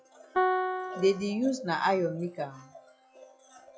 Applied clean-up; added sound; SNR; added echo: classical method log-MMSE.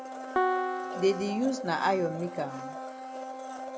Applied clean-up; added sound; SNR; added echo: none; Piano + Domestic sounds, home sounds; 2 dB; none.